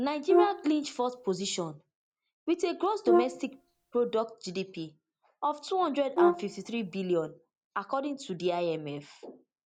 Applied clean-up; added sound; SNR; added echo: none; Brass instrument; -2 dB; none.